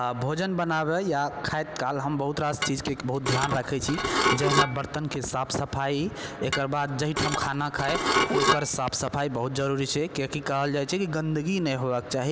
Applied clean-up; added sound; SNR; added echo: none; Dishes, pots, and pans / Glass; 1 dB; none.